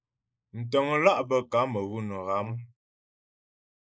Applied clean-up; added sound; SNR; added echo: neural mask model Resemble Enhance denoiser.